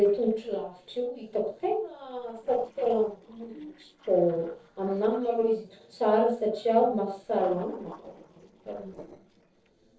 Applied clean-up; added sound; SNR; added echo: neural separator model SepFormer DNS4.